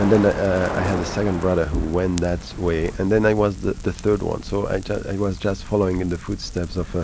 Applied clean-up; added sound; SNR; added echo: none; Crackle; 10 dB; none.